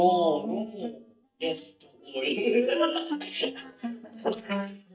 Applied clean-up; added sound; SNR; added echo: neural mask model DeepFilterNet 3.